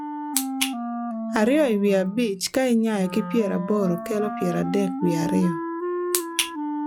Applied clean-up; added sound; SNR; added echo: classical method log-MMSE.